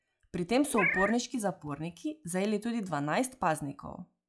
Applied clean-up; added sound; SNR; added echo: classical method log-MMSE.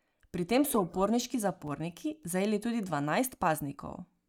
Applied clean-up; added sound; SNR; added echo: neural mask model DeepFilterNet 3.